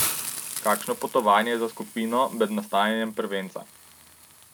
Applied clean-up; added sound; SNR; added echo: none; Hiss; 10 dB; none.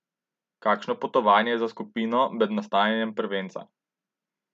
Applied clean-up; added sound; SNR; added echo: none; none; none; none.